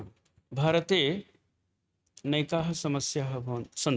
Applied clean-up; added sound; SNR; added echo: neural mask model RNNoise.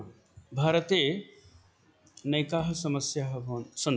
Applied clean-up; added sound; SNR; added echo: classical method log-MMSE.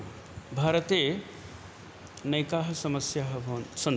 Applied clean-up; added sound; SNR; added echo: none; none; none; none.